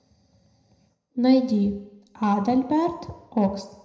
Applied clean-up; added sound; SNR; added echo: none; none; none; reverberation time 0.8 s.